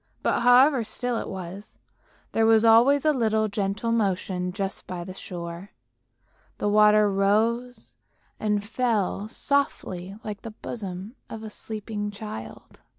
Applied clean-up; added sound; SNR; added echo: none; none; none; none.